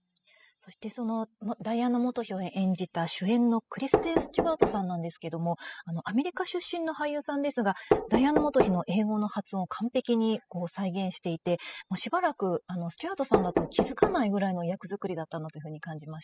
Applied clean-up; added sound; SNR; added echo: classical method spectral subtraction.